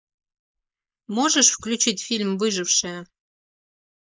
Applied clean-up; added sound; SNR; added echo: neural mask model Resemble Enhance denoiser.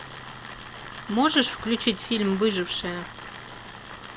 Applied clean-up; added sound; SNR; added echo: none; Tools; 14 dB; none.